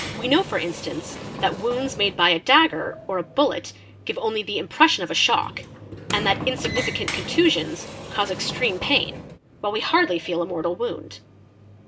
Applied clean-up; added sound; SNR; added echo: none; Sliding door; 12 dB; none.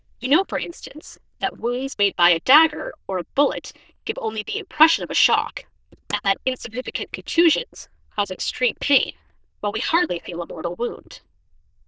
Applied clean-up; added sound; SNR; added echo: neural diffusion model UNIVERSE++.